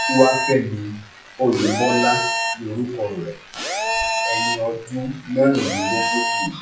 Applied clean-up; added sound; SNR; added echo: classical method WPE with log-MMSE.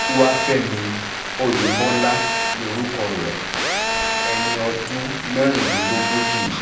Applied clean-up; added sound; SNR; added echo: none; Telephone; 0 dB; reverberation time 0.6 s.